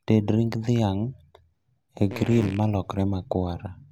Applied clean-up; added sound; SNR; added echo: none; Fart; 13 dB; none.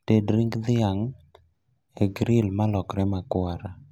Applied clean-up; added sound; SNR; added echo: none; none; none; none.